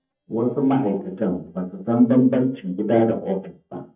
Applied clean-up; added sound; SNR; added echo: neural mask model DeepFilterNet 3.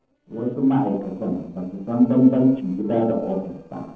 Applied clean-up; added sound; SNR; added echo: neural separator model SepFormer DNS4.